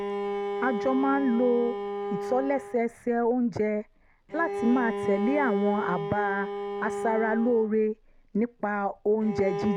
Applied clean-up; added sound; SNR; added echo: none; Bowed string instrument; 6 dB; none.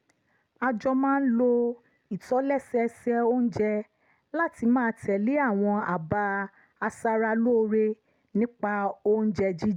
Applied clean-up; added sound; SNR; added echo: none; none; none; none.